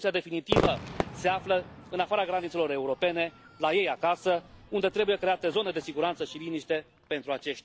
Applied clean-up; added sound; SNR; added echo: none; Crowd / Fireworks; 8 dB; none.